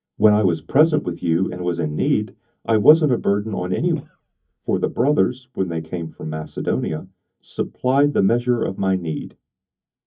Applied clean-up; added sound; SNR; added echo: neural mask model DeepFilterNet 3.